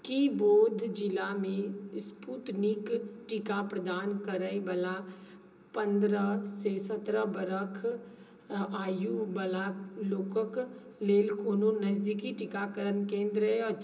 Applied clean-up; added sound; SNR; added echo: none; none; none; reverberation time 0.2 s.